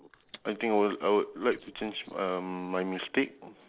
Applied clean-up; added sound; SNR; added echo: neural separator model SepFormer DNS4.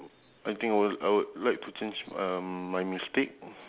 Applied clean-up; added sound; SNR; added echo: none; none; none; none.